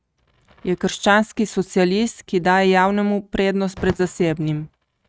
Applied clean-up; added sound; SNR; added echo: neural mask model RNNoise.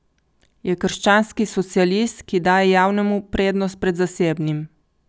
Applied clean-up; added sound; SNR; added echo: none; none; none; none.